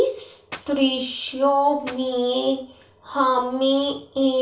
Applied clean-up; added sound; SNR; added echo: none; Clapping; 17 dB; reverberation time 0.3 s.